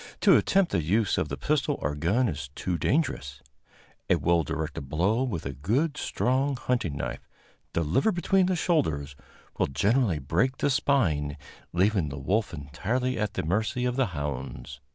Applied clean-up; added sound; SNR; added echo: none; none; none; none.